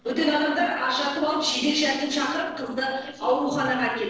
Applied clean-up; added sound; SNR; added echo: neural separator model SepFormer DNS4.